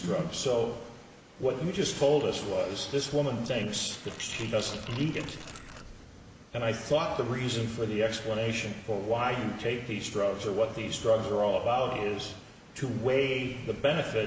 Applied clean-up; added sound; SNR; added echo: neural mask model Resemble Enhance denoiser.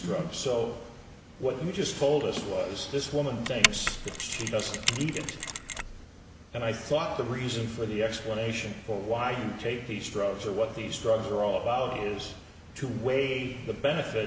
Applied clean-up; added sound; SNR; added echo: none; Mechanisms; 1 dB; none.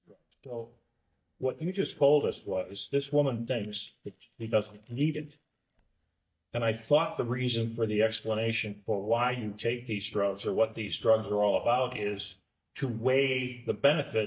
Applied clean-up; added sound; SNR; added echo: neural mask model DeepFilterNet 3.